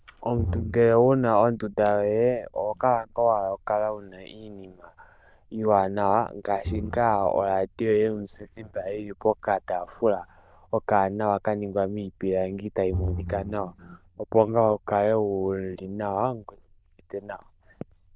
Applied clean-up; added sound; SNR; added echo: neural diffusion model UNIVERSE++.